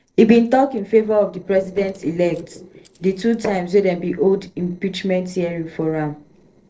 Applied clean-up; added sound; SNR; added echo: neural separator model SepFormer DNS4.